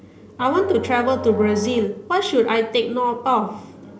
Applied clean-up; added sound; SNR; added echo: none; Musical instrument; 12 dB; none.